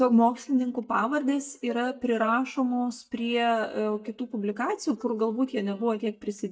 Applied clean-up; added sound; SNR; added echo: neural mask model DeepFilterNet 3.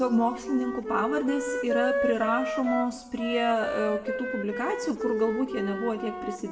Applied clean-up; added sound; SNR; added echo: none; Wind instrument, woodwind instrument; 3 dB; reverberation time 1.5 s.